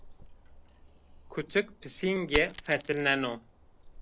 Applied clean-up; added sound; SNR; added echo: none; Coin (dropping); 5 dB; none.